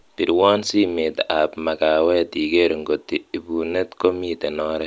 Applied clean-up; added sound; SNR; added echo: none; none; none; none.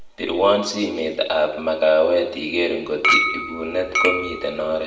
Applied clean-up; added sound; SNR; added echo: none; Chink, clink; 1 dB; reverberation time 0.9 s.